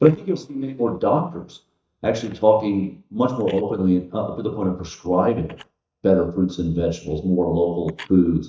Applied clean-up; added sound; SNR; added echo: neural mask model DeepFilterNet 3.